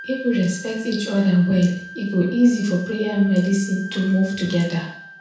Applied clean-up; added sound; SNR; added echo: none; Wind instrument, woodwind instrument; 17 dB; reverberation time 0.6 s.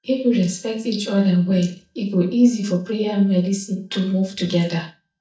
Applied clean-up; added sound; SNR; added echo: neural mask model DeepFilterNet 3.